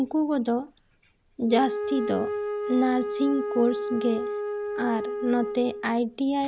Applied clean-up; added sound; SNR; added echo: none; Wind instrument, woodwind instrument; 6 dB; none.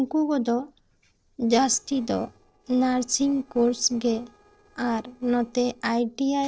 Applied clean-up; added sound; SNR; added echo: neural separator model SepFormer DNS4.